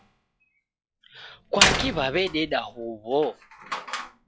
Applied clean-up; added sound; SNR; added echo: classical method log-MMSE.